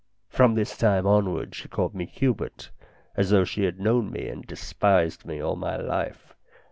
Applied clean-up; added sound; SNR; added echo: none; none; none; none.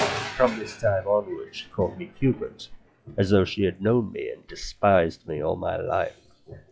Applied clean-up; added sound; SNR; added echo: classical method log-MMSE.